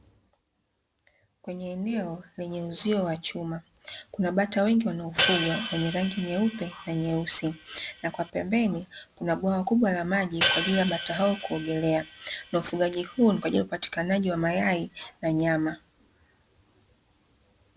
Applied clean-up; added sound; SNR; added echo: none; Hi-hat; 1 dB; none.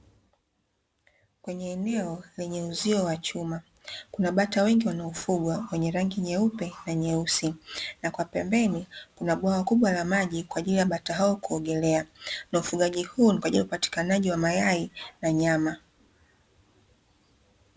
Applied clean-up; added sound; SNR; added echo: none; none; none; none.